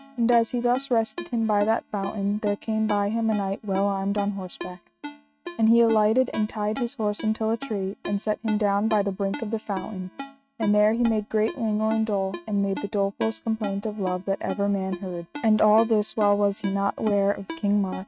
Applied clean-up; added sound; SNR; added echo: neural mask model RNNoise.